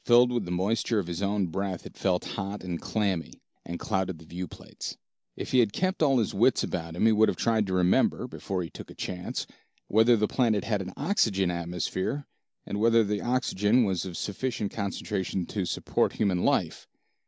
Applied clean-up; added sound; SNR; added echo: none; none; none; none.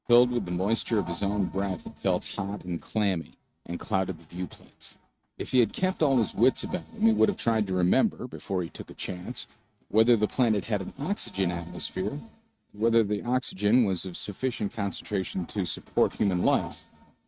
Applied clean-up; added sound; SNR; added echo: neural mask model RNNoise.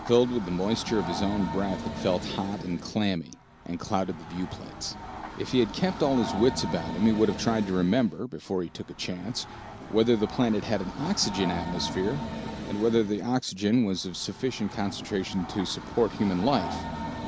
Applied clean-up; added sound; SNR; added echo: none; Train; 9 dB; none.